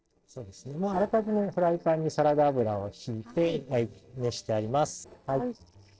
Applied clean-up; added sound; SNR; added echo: neural separator model SepFormer DNS4.